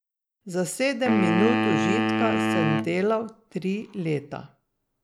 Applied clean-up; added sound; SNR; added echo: none; Wind instrument, woodwind instrument; -1 dB; none.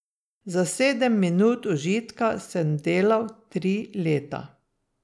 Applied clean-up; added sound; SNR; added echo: none; none; none; none.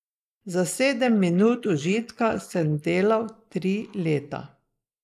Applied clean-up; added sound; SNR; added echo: neural mask model Resemble Enhance denoiser.